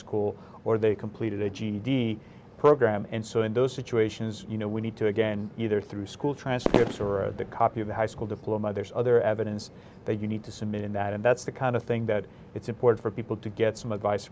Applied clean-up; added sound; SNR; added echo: none; Fireworks; 4 dB; none.